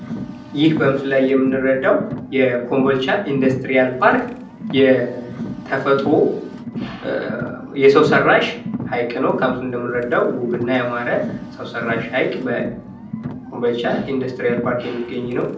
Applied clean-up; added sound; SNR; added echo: none; Car; 11 dB; reverberation time 0.6 s.